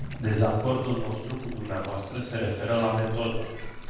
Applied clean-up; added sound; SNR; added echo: none; Stream; 10 dB; reverberation time 1.2 s.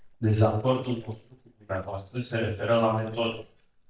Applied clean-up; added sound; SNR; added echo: neural mask model DeepFilterNet 3.